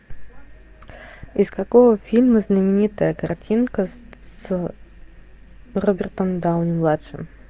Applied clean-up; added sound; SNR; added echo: none; none; none; none.